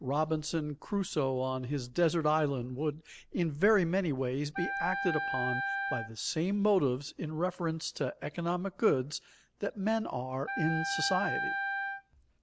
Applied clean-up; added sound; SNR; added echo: none; Wind instrument, woodwind instrument; 3 dB; none.